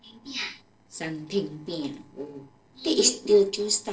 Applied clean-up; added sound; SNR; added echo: neural separator model SepFormer DNS4.